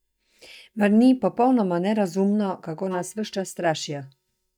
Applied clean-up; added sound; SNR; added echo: neural mask model DeepFilterNet 3.